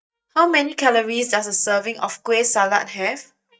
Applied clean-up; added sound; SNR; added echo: neural mask model DeepFilterNet 3.